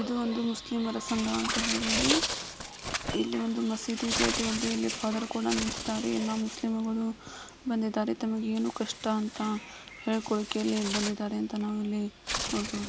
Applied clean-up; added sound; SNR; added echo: none; Bird; 5 dB; none.